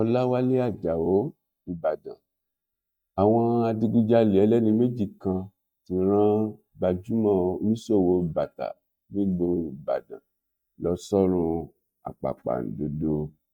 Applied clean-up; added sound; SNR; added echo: neural mask model DeepFilterNet 3.